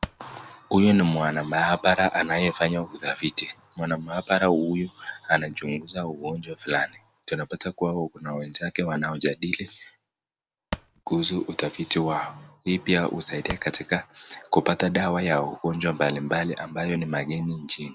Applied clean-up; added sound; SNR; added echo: none; Tap; 7 dB; none.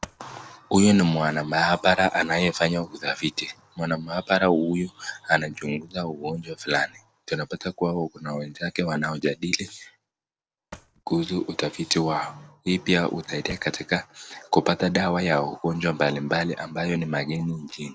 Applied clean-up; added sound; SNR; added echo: neural separator model SepFormer DNS4.